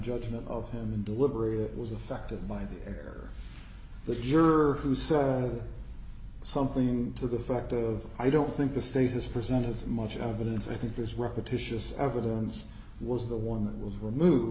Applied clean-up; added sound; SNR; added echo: none; none; none; none.